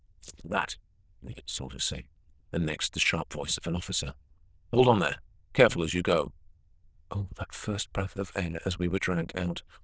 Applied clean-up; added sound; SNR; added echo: neural diffusion model UNIVERSE++.